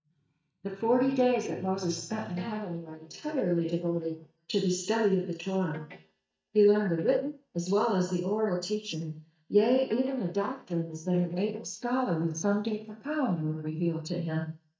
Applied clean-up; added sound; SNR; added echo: neural mask model DeepFilterNet 3.